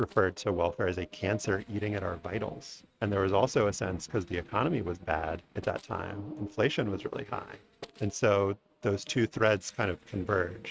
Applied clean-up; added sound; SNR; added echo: neural mask model RNNoise.